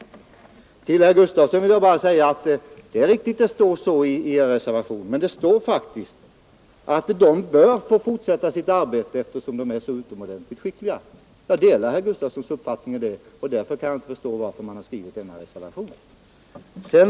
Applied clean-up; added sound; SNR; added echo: none; none; none; none.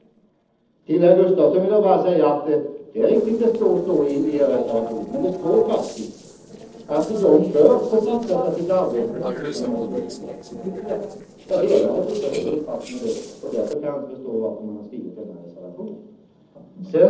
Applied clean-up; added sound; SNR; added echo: neural separator model SepFormer DNS4.